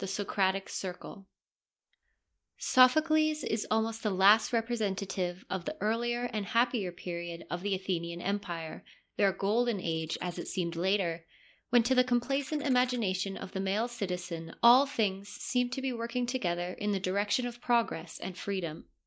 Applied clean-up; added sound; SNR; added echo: neural mask model Resemble Enhance denoiser.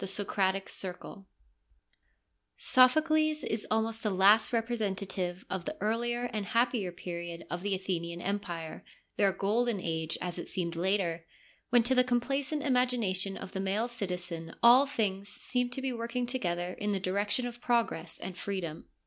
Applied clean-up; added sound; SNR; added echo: none; none; none; none.